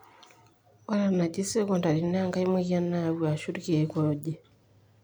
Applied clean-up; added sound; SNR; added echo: none; none; none; none.